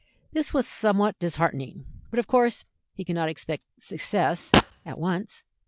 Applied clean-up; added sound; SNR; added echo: none; Fart; -1 dB; none.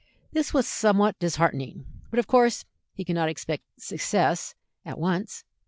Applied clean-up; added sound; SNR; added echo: none; none; none; none.